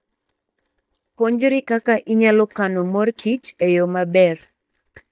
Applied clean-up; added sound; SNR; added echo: neural mask model DeepFilterNet 3.